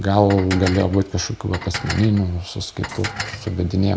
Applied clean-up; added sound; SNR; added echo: none; Dishes, pots, and pans; 12 dB; none.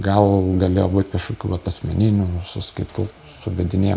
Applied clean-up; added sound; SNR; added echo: none; none; none; none.